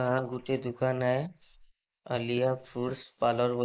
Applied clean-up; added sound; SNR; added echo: neural mask model Resemble Enhance denoiser.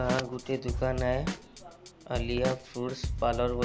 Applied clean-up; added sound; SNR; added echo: none; Drum / Drum kit; 4 dB; none.